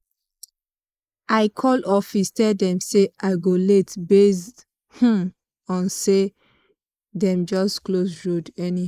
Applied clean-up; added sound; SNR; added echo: neural mask model Resemble Enhance denoiser.